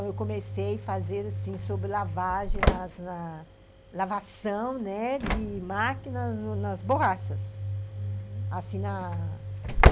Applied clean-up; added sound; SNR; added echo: none; Slam / Engine; -3 dB; none.